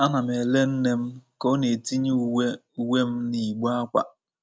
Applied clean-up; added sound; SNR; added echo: none; none; none; none.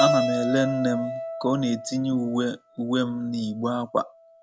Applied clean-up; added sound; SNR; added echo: none; Keyboard (musical); 4 dB; none.